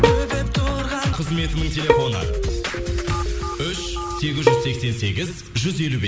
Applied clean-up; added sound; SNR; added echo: none; Bowed string instrument; 2 dB; none.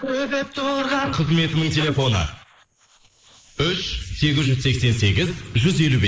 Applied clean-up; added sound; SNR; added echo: neural mask model Resemble Enhance denoiser.